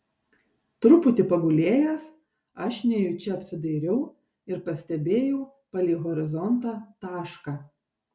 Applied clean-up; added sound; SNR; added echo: none; none; none; none.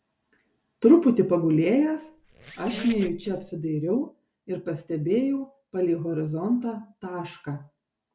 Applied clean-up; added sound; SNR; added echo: none; Squeak; 15 dB; none.